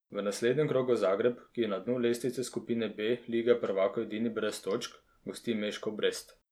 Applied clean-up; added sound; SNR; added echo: none; none; none; none.